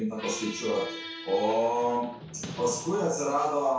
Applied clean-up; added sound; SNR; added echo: none; Squeak; 13 dB; reverberation time 0.3 s.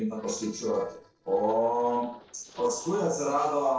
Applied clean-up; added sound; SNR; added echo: neural separator model SepFormer DNS4.